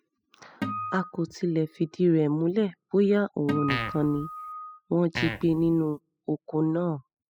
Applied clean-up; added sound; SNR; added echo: classical method spectral subtraction.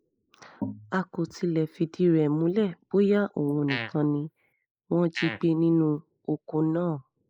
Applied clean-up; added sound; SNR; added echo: neural mask model Resemble Enhance denoiser.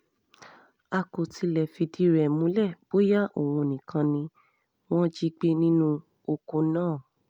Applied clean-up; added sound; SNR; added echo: none; none; none; none.